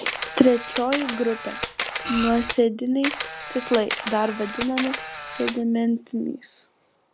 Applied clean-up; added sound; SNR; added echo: none; Printer + Camera; 6 dB; none.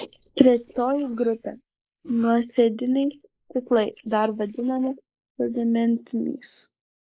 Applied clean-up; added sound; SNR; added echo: neural mask model Resemble Enhance denoiser.